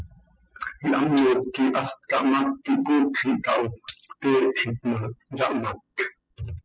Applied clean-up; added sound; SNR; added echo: classical method spectral subtraction.